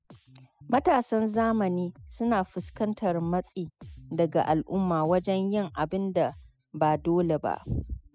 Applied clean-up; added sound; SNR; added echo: classical method spectral subtraction.